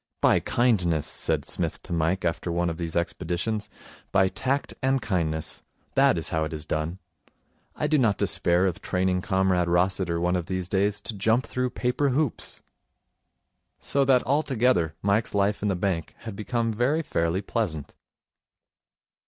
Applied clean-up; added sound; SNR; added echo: none; none; none; none.